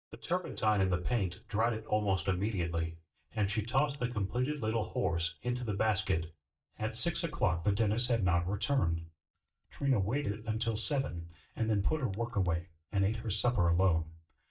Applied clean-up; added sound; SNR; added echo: neural mask model DeepFilterNet 3.